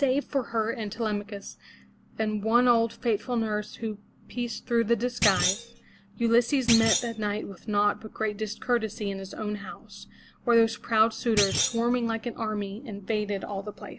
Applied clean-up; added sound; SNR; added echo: none; Thump, thud; 3 dB; none.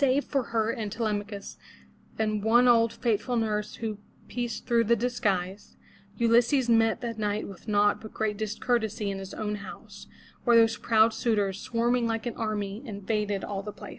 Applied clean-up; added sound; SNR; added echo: none; none; none; none.